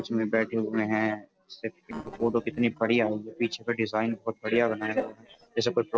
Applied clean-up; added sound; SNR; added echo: neural separator model SepFormer DNS4.